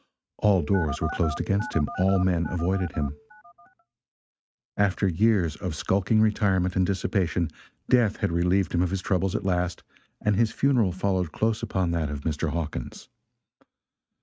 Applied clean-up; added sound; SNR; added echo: neural mask model RNNoise.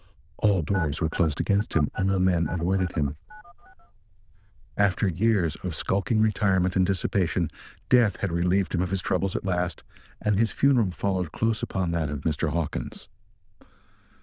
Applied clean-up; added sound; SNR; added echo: neural diffusion model UNIVERSE++.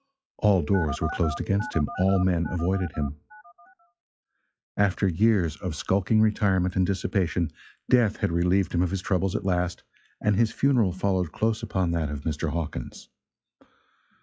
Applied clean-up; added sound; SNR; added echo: classical method log-MMSE.